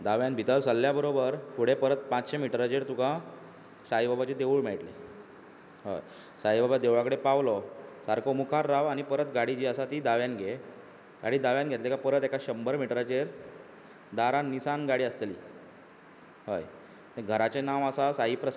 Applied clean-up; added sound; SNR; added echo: none; none; none; none.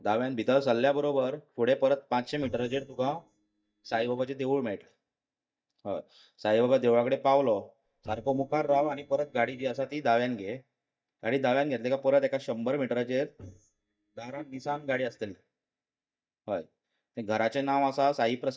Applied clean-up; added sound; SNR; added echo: neural mask model DeepFilterNet 3.